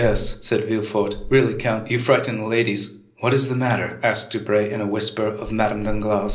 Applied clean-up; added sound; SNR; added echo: none; Chewing, mastication; 12 dB; reverberation time 0.5 s.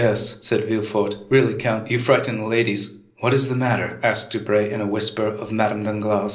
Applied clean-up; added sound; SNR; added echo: neural separator model SepFormer DNS4.